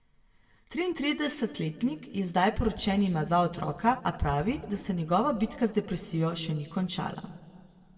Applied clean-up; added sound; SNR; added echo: none; none; none; reverberation time 1.3 s.